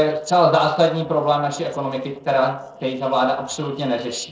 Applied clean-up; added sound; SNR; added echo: neural separator model SepFormer DNS4.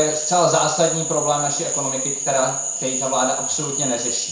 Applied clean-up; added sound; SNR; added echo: none; Frog; 2 dB; reverberation time 0.6 s.